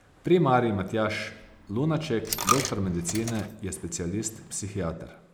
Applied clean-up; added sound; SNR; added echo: none; Coin (dropping); 6 dB; none.